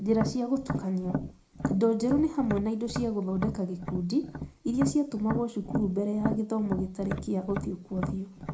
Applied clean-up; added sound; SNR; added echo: none; Tap; 6 dB; reverberation time 0.4 s.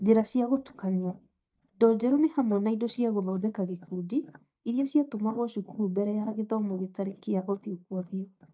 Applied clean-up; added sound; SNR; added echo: neural mask model DeepFilterNet 3.